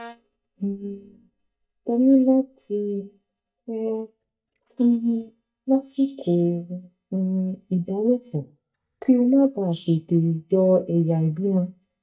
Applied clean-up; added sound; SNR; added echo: neural mask model DeepFilterNet 3.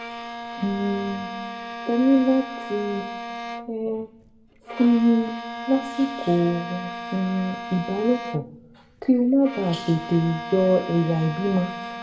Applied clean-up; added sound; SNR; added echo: none; Bowed string instrument; 11 dB; reverberation time 0.7 s.